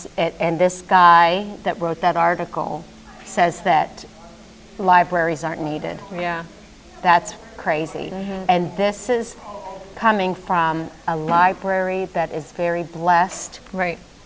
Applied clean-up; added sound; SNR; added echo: none; none; none; none.